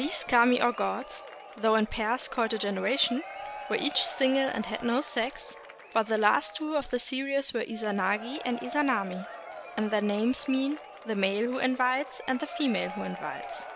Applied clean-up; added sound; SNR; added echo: none; Applause / Crowd / Cheering; 13 dB; none.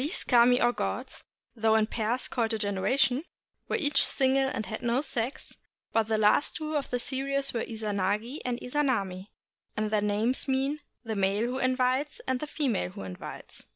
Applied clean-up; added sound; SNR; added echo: none; none; none; none.